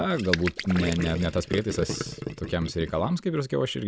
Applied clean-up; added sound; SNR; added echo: none; Gurgling; 6 dB; none.